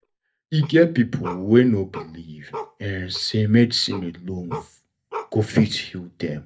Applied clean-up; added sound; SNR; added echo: neural mask model DeepFilterNet 3.